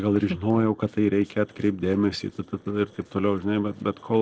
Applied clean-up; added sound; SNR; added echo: neural separator model SepFormer DNS4.